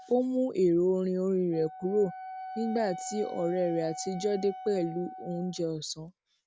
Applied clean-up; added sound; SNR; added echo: none; Wind instrument, woodwind instrument; 14 dB; none.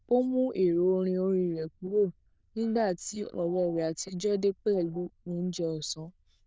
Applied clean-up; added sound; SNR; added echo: neural diffusion model UNIVERSE++.